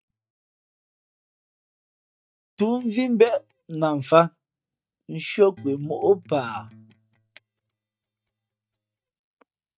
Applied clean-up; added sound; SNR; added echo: neural mask model DeepFilterNet 3.